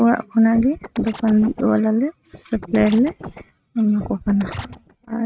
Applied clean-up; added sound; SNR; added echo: neural mask model RNNoise.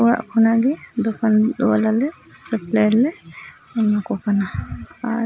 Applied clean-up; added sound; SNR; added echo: none; none; none; none.